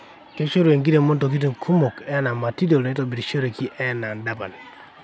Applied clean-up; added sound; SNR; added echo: none; none; none; none.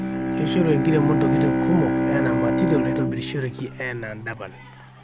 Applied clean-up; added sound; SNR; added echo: none; Bowed string instrument; -2 dB; none.